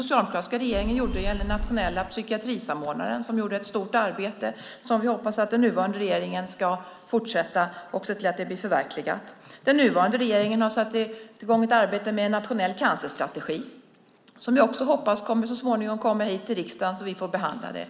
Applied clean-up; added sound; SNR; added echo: none; Telephone; 5 dB; none.